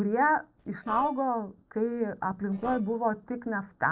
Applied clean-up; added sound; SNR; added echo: neural separator model SepFormer DNS4.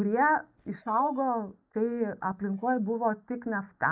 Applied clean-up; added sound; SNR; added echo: neural mask model DeepFilterNet 3.